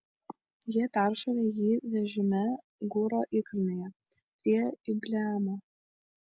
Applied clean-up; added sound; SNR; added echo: none; none; none; none.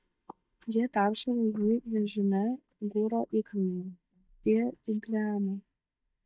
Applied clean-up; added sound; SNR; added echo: neural mask model DeepFilterNet 3.